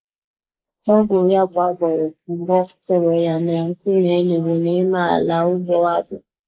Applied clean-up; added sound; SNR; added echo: neural mask model Resemble Enhance denoiser.